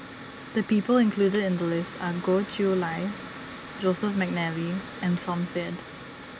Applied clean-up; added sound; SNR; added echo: none; Mechanical fan; 12 dB; none.